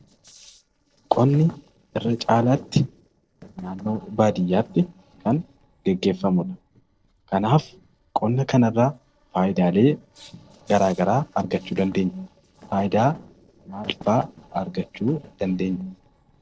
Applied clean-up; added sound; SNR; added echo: neural separator model SepFormer DNS4.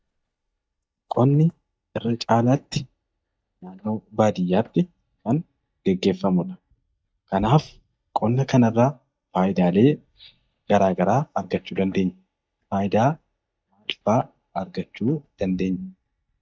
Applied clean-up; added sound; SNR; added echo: neural mask model DeepFilterNet 3.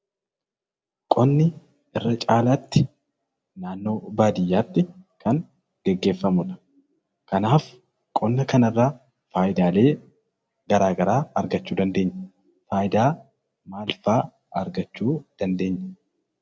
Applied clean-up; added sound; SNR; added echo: none; none; none; none.